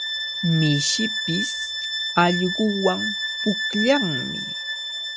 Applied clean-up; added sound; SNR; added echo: none; Bowed string instrument; 3 dB; none.